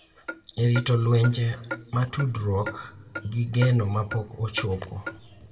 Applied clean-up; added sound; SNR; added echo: none; Clock; 14 dB; reverberation time 0.9 s.